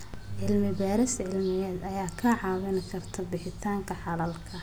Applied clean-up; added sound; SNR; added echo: none; none; none; none.